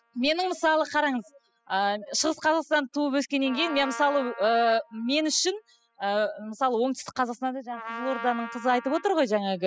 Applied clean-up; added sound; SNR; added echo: classical method spectral subtraction.